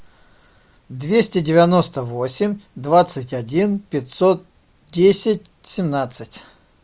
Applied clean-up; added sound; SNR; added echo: none; none; none; none.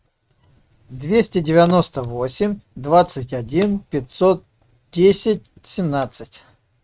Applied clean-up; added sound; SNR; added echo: neural mask model RNNoise.